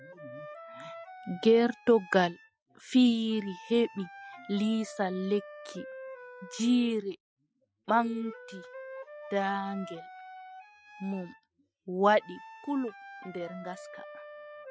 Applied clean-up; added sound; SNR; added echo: classical method Wiener filter.